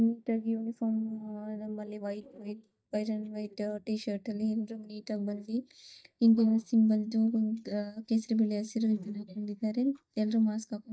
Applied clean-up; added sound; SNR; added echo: neural mask model DeepFilterNet 3.